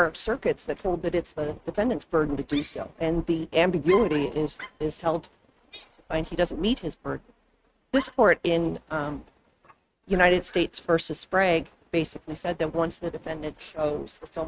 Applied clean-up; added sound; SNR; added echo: neural mask model RNNoise.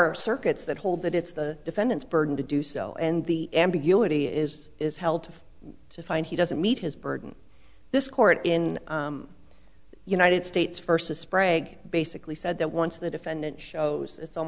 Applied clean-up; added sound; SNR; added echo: none; none; none; none.